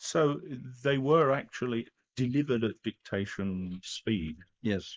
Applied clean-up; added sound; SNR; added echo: neural mask model Resemble Enhance denoiser.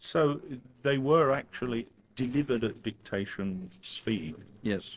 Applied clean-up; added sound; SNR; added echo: neural separator model SepFormer DNS4.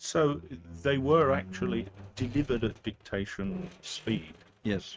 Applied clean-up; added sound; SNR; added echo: neural mask model RNNoise.